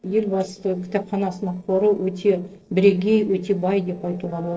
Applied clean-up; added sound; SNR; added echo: neural separator model SepFormer DNS4.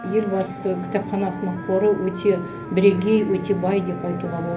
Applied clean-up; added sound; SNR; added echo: none; Wind instrument, woodwind instrument; 14 dB; reverberation time 0.3 s.